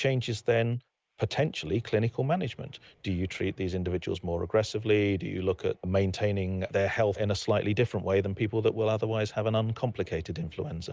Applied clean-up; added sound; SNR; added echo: neural mask model Resemble Enhance denoiser.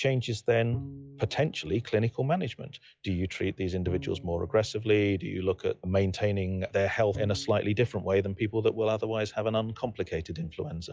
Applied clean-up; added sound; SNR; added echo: classical method log-MMSE.